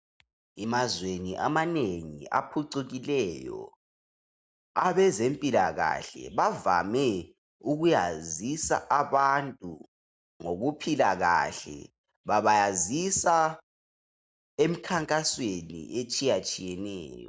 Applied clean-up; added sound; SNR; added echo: none; none; none; none.